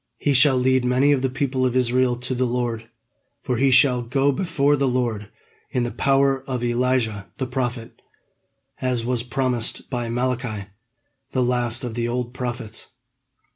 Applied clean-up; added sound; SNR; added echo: none; none; none; none.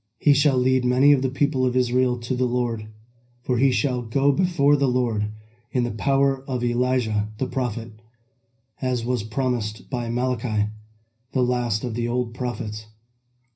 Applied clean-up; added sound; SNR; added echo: none; none; none; reverberation time 0.4 s.